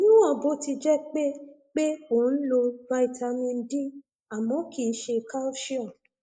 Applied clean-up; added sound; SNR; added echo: neural mask model Resemble Enhance denoiser.